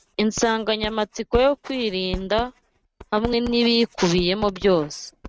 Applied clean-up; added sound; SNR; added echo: neural mask model RNNoise.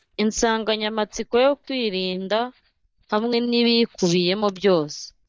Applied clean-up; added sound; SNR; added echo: neural mask model DeepFilterNet 3.